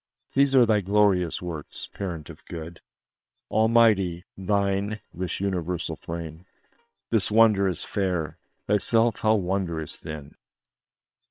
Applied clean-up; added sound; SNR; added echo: neural separator model SepFormer WHAM!.